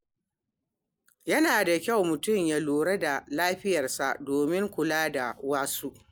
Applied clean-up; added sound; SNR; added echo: none; none; none; none.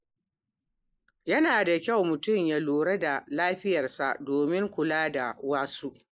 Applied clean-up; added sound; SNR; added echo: neural mask model Resemble Enhance denoiser.